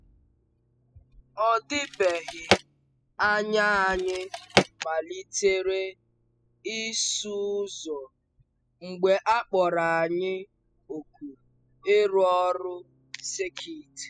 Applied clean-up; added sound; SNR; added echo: classical method spectral subtraction.